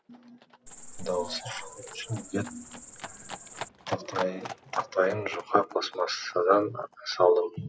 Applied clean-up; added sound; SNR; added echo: none; Cricket + Livestock, farm animals, working animals; 13 dB; none.